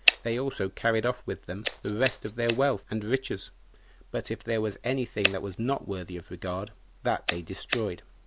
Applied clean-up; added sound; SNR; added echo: none; Scissors; 5 dB; none.